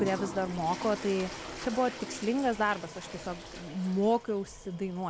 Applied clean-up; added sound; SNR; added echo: none; Toilet flush; 11 dB; none.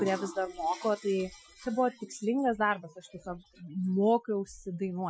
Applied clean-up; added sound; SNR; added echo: classical method Wiener filter.